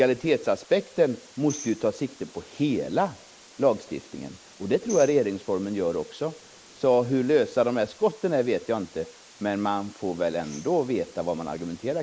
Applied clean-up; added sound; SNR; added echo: neural mask model Resemble Enhance denoiser.